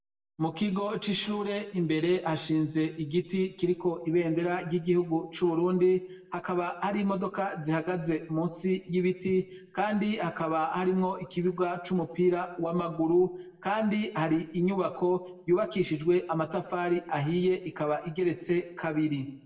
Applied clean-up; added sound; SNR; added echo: none; none; none; reverberation time 0.6 s.